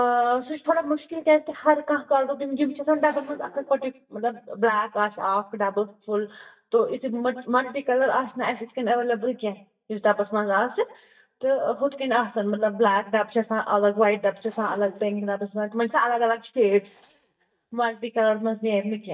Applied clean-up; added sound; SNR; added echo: neural mask model DeepFilterNet 3.